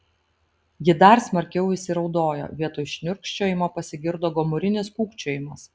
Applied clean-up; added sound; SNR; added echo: none; none; none; none.